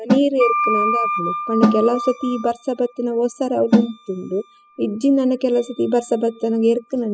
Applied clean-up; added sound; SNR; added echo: classical method spectral subtraction.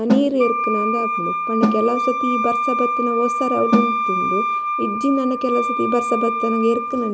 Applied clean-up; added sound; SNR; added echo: none; Snare drum + Wind instrument, woodwind instrument; 0 dB; none.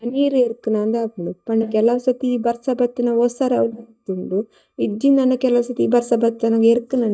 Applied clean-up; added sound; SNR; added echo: neural mask model DeepFilterNet 3.